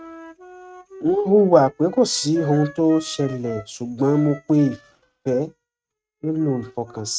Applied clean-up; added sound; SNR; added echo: neural mask model RNNoise.